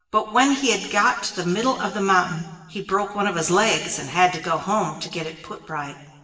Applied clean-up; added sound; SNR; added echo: none; none; none; reverberation time 1.2 s.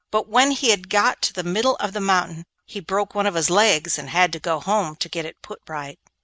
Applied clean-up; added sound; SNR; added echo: none; none; none; none.